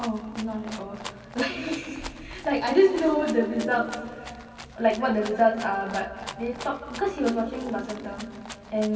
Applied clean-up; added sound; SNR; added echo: none; Rattle (instrument); 17 dB; reverberation time 2.5 s.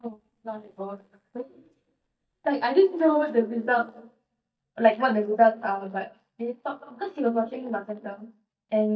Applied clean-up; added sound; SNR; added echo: neural mask model DeepFilterNet 3.